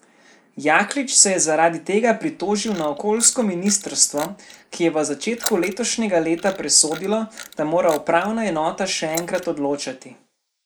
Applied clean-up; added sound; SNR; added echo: neural mask model Resemble Enhance denoiser.